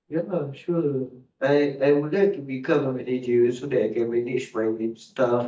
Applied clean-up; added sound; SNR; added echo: neural mask model DeepFilterNet 3.